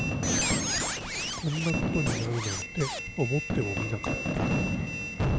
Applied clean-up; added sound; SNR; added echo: none; Fireworks + Squeak; -4 dB; none.